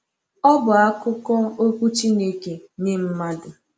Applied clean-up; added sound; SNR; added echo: none; none; none; none.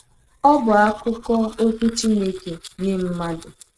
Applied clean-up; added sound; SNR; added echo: neural mask model RNNoise.